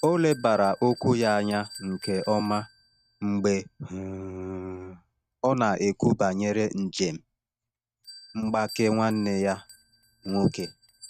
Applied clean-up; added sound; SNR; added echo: neural mask model RNNoise.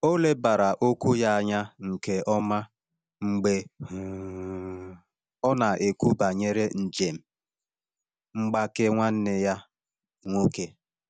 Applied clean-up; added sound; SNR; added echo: none; none; none; none.